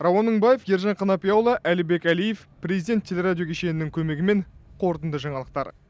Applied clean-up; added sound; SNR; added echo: none; none; none; none.